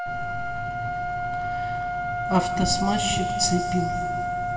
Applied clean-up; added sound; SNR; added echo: none; Trumpet; 0 dB; reverberation time 2.2 s.